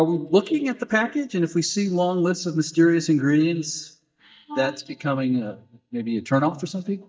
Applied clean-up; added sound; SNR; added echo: neural mask model DeepFilterNet 3.